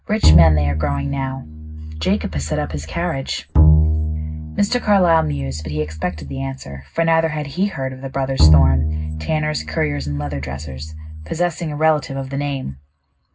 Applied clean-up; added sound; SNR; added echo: none; Bowed string instrument; -3 dB; reverberation time 0.4 s.